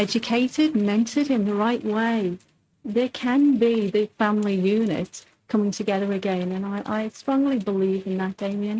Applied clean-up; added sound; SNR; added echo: neural mask model RNNoise.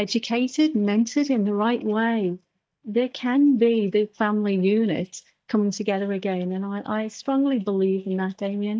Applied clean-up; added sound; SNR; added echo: neural mask model DeepFilterNet 3.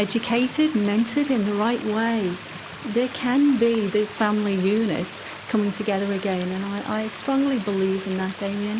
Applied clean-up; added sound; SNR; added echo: none; Stream; 14 dB; none.